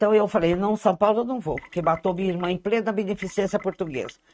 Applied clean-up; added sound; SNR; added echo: neural mask model RNNoise.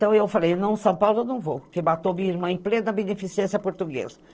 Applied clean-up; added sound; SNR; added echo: neural separator model SepFormer DNS4.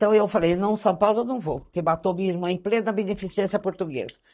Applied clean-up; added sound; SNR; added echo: neural mask model DeepFilterNet 3.